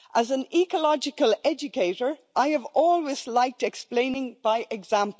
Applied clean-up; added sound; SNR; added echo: none; none; none; none.